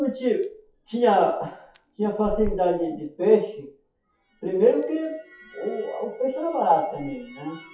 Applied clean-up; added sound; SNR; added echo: classical method WPE with log-MMSE.